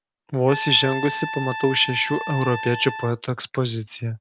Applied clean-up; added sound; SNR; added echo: none; Trumpet; 8 dB; none.